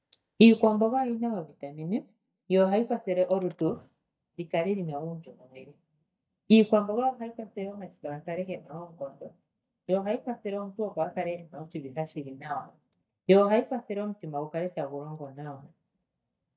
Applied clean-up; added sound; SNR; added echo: neural mask model DeepFilterNet 3.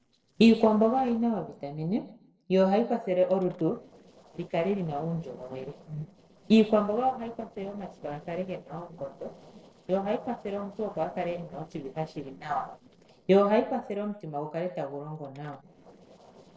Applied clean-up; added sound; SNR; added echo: neural separator model SepFormer DNS4.